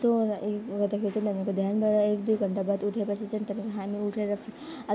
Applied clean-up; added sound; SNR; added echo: none; none; none; none.